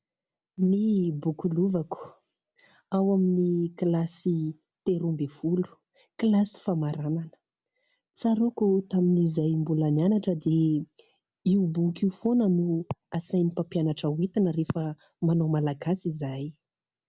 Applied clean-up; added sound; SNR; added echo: none; none; none; none.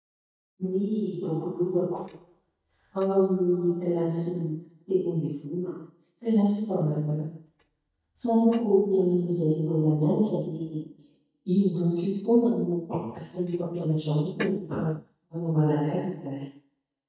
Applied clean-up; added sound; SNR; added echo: neural mask model DeepFilterNet 3.